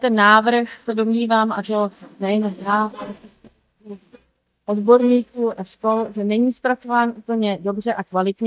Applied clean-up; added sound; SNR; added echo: neural mask model DeepFilterNet 3.